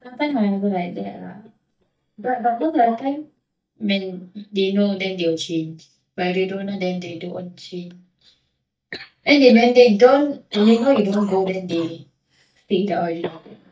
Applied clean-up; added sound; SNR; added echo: neural mask model DeepFilterNet 3.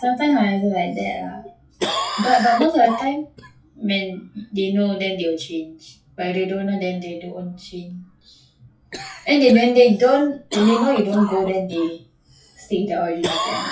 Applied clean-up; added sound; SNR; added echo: classical method WPE with log-MMSE.